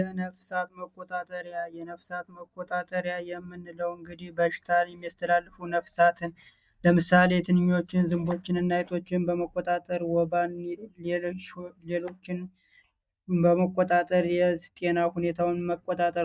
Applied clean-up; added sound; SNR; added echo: neural mask model DeepFilterNet 3.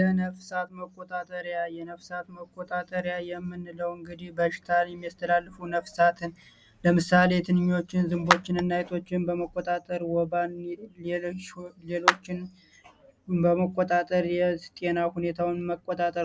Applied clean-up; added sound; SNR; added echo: none; Clapping; 3 dB; none.